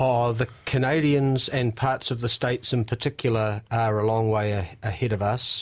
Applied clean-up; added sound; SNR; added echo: none; none; none; none.